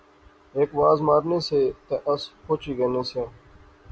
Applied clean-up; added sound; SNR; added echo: none; none; none; none.